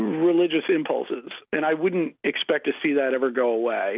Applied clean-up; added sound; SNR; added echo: none; none; none; none.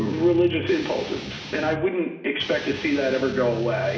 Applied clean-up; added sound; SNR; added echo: none; Guitar; 11 dB; reverberation time 1.2 s.